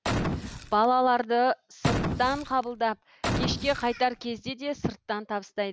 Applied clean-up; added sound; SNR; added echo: none; Boom; 4 dB; none.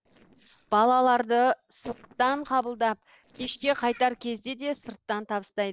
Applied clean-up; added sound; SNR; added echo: neural separator model SepFormer DNS4.